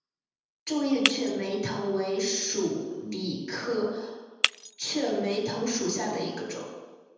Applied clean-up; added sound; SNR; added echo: none; Shatter; 7 dB; reverberation time 1.1 s.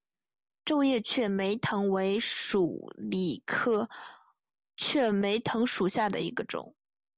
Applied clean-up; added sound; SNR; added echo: none; none; none; none.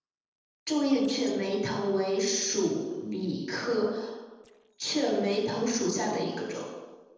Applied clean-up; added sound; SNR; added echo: neural separator model SepFormer DNS4.